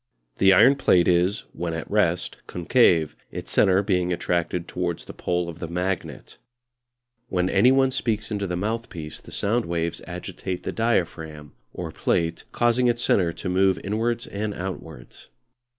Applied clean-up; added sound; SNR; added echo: none; none; none; none.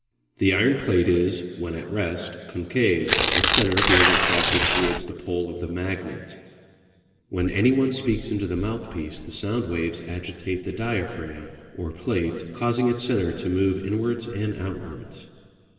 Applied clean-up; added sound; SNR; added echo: none; Tearing; -4 dB; reverberation time 2.5 s.